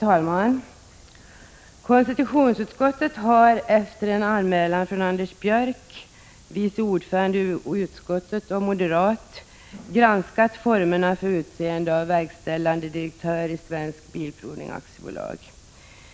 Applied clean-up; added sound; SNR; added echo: none; none; none; none.